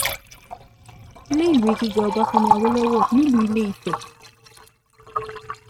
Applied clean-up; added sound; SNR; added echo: neural mask model RNNoise.